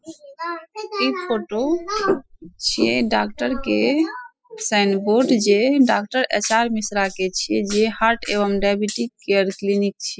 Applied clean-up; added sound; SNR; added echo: classical method spectral subtraction.